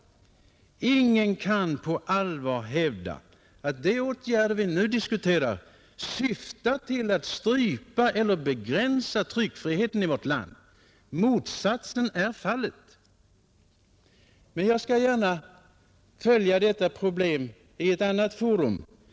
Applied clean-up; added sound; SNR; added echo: none; none; none; none.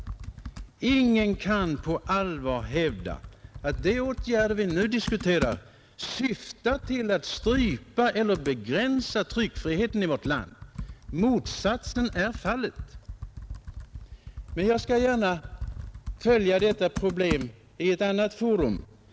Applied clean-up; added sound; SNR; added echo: none; Computer keyboard; 12 dB; none.